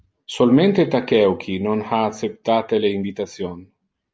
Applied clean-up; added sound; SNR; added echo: none; none; none; none.